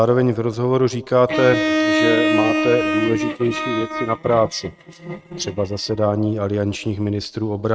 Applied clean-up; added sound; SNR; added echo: neural mask model RNNoise.